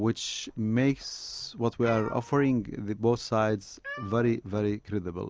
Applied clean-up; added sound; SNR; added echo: none; Cat; 18 dB; none.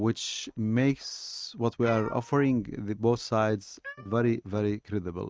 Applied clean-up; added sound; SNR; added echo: neural mask model RNNoise.